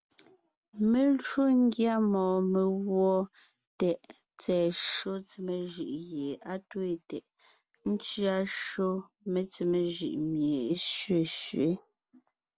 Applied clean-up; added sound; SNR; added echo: none; none; none; none.